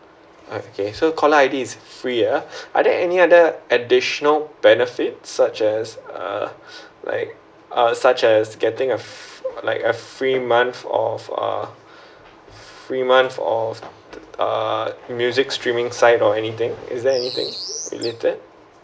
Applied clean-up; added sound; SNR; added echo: none; Bird; 11 dB; none.